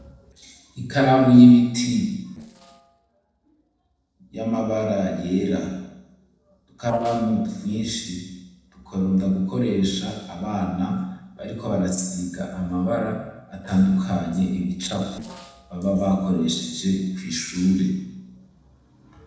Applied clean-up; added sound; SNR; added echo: neural separator model SepFormer DNS4.